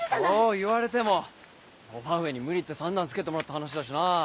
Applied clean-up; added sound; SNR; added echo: none; Finger snapping; 15 dB; none.